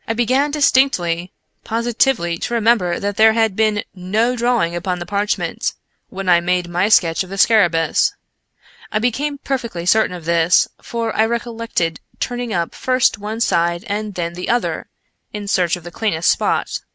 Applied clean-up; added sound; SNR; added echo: none; none; none; none.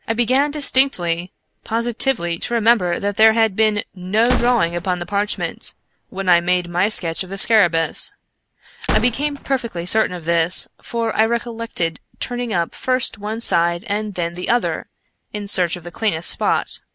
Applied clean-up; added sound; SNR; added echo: none; Gunshot, gunfire; 10 dB; none.